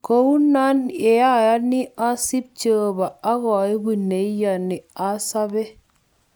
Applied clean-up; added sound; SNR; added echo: none; none; none; none.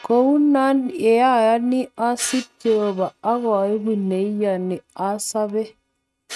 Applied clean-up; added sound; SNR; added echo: neural mask model RNNoise.